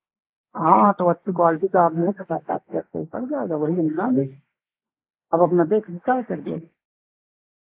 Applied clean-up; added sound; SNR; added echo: neural mask model Resemble Enhance denoiser.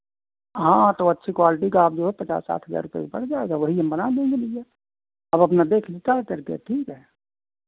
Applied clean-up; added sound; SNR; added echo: none; none; none; none.